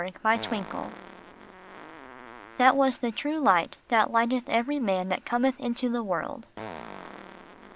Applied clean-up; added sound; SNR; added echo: none; Fart; 18 dB; none.